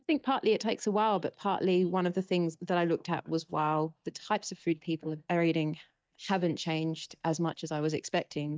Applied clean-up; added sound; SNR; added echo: neural mask model DeepFilterNet 3.